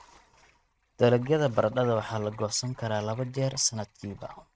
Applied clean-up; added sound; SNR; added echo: neural mask model RNNoise.